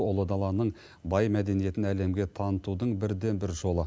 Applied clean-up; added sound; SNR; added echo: none; none; none; none.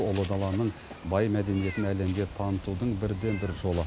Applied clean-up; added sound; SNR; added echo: none; Meow; 13 dB; none.